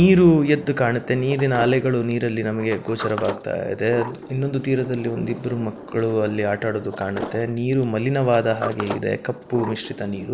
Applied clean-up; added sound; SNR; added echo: none; Sliding door; 14 dB; none.